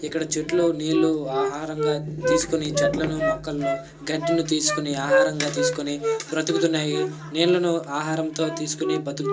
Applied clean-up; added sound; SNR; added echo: none; Wind instrument, woodwind instrument; 3 dB; reverberation time 0.2 s.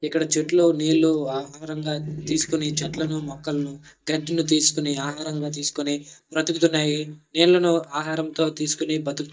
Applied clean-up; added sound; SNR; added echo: neural mask model DeepFilterNet 3.